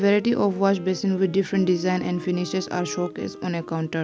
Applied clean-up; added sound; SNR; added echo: none; Wind instrument, woodwind instrument + Guitar; 15 dB; none.